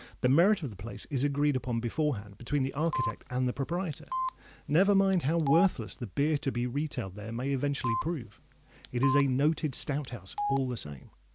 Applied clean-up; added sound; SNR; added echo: none; Telephone; 8 dB; none.